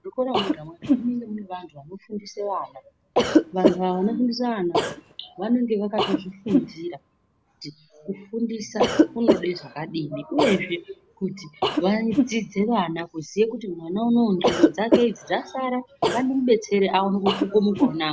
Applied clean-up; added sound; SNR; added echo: none; Cough; 1 dB; none.